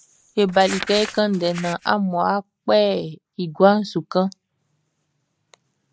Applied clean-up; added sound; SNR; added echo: none; Crumpling, crinkling; 13 dB; none.